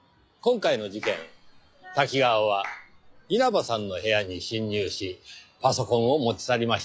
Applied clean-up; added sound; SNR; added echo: classical method log-MMSE.